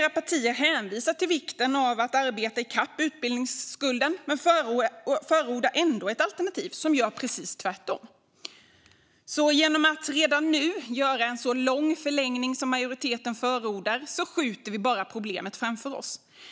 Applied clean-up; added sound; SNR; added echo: none; none; none; none.